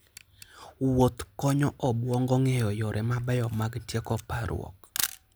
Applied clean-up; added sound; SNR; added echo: none; Camera; 14 dB; none.